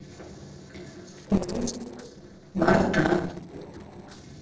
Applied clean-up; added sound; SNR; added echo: neural separator model SepFormer DNS4.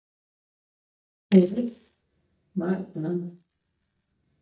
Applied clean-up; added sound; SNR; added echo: neural mask model DeepFilterNet 3.